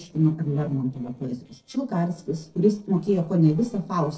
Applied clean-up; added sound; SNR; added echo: neural separator model SepFormer DNS4.